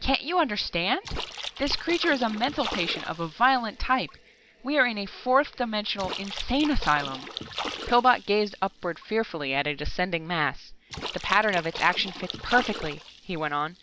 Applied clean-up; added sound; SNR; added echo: none; Splash, splatter; 12 dB; none.